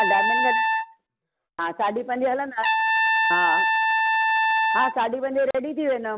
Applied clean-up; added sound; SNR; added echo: none; Trumpet; -3 dB; none.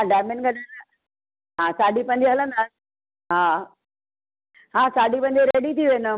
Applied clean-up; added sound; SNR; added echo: none; none; none; none.